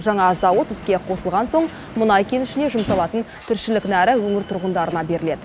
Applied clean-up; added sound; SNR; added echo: none; Slam; 16 dB; none.